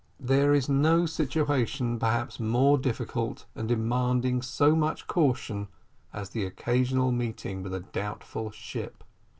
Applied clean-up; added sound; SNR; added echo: none; none; none; none.